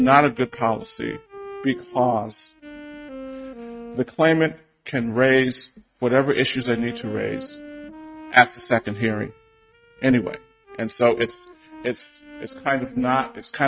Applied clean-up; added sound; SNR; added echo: neural mask model RNNoise.